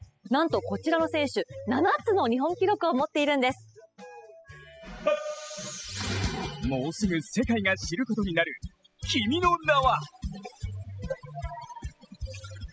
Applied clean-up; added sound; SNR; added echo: classical method spectral subtraction.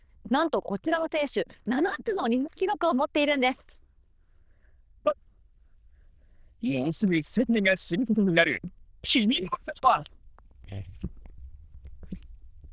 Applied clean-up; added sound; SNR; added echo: neural diffusion model UNIVERSE++.